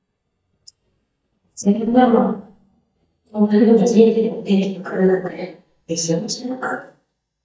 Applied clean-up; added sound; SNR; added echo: neural mask model DeepFilterNet 3.